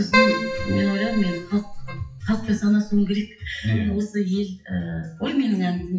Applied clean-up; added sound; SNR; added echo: classical method WPE with log-MMSE.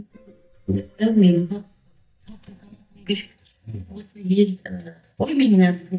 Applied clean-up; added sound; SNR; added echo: neural mask model DeepFilterNet 3.